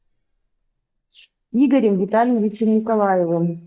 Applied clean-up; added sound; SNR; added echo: neural mask model DeepFilterNet 3.